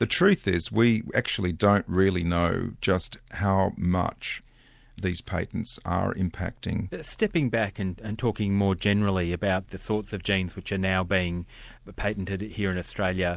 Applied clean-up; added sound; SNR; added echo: none; none; none; none.